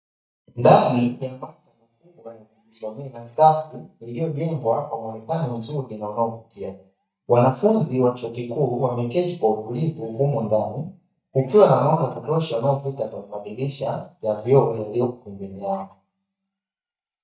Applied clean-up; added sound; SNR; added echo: neural mask model DeepFilterNet 3.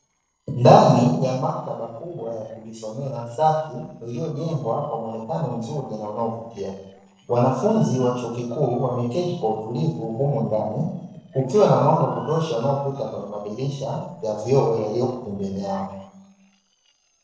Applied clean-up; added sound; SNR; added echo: neural separator model SepFormer DNS4.